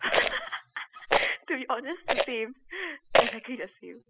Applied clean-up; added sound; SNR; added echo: classical method spectral subtraction.